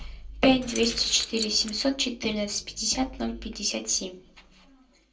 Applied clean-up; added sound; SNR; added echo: none; Keys jangling; 10 dB; reverberation time 0.2 s.